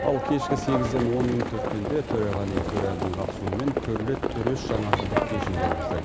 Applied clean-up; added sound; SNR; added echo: none; Livestock, farm animals, working animals; 0 dB; none.